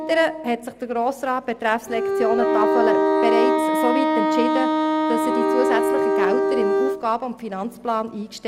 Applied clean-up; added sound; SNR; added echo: none; Bowed string instrument + Wind instrument, woodwind instrument; -3 dB; none.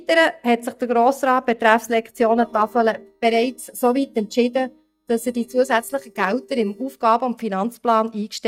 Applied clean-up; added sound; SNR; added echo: neural mask model DeepFilterNet 3.